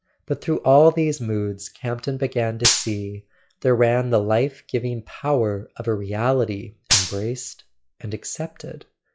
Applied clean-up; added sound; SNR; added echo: classical method log-MMSE.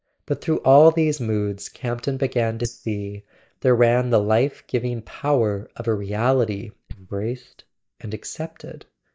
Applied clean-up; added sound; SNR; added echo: neural mask model DeepFilterNet 3.